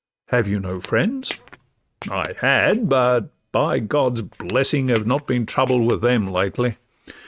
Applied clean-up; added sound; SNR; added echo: neural mask model RNNoise.